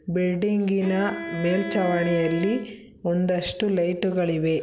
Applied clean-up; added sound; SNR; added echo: none; Bowed string instrument; 12 dB; none.